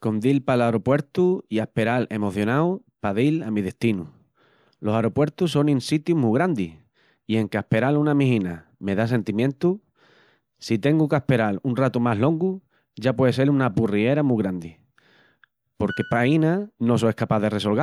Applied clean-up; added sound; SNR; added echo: none; Piano; 19 dB; none.